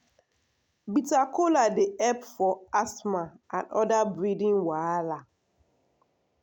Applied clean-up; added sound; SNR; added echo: none; none; none; none.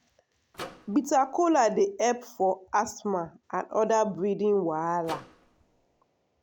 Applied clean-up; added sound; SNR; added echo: none; Microwave oven; 18 dB; none.